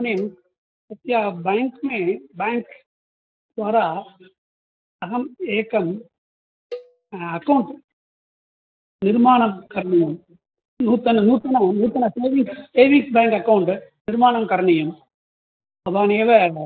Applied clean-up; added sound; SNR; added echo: neural mask model DeepFilterNet 3.